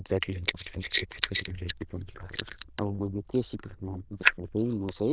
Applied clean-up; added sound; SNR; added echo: neural diffusion model UNIVERSE++.